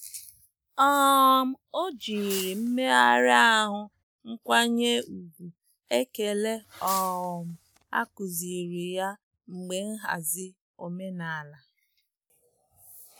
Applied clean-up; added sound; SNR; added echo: none; Fireworks; 16 dB; none.